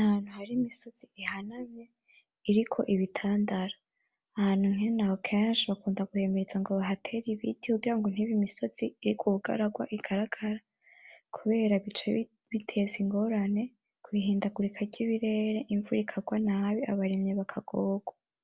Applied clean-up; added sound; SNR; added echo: none; none; none; none.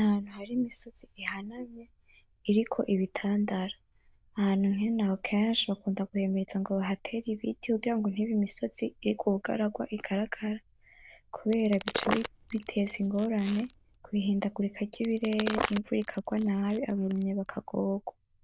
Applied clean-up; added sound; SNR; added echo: neural diffusion model UNIVERSE++.